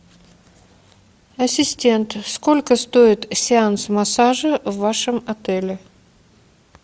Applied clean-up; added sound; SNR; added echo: none; none; none; none.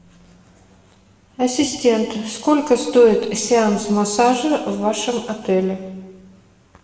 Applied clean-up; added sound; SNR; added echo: none; none; none; reverberation time 1.2 s.